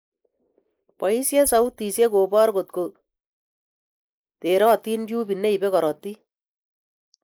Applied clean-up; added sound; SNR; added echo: neural mask model Resemble Enhance denoiser.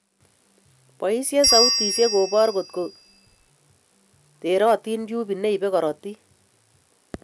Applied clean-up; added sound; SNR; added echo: none; Bell; -1 dB; none.